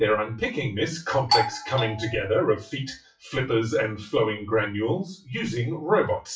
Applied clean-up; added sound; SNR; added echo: classical method WPE with log-MMSE.